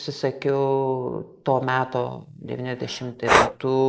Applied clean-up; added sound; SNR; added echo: neural mask model Resemble Enhance denoiser.